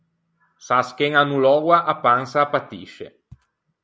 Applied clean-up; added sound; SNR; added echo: none; none; none; none.